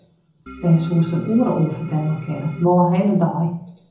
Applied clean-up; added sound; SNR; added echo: none; Organ; 18 dB; reverberation time 0.6 s.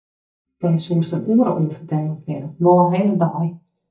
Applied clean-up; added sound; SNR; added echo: neural mask model DeepFilterNet 3.